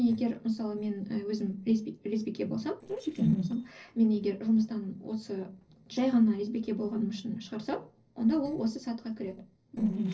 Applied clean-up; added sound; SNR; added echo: neural separator model SepFormer DNS4.